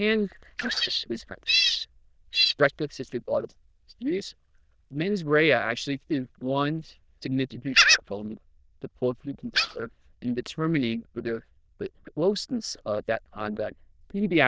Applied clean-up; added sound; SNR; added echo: neural diffusion model UNIVERSE++.